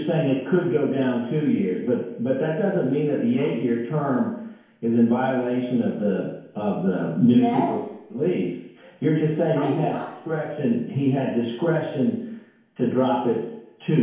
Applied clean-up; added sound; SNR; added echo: none; none; none; reverberation time 1.0 s.